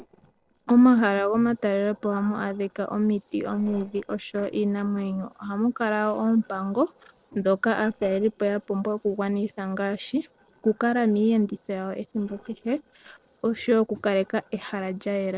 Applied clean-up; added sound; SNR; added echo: neural separator model SepFormer DNS4.